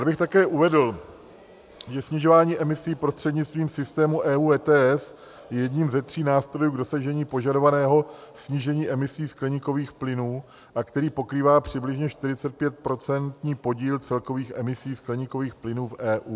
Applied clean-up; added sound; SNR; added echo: none; none; none; none.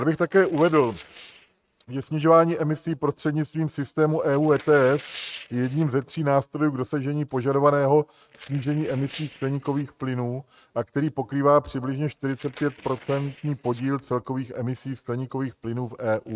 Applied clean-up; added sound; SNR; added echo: neural mask model RNNoise.